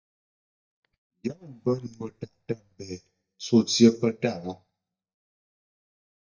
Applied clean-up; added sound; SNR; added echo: neural mask model DeepFilterNet 3.